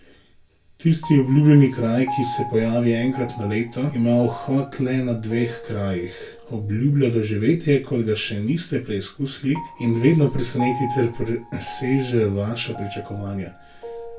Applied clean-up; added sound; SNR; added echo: none; Piano; 15 dB; reverberation time 0.2 s.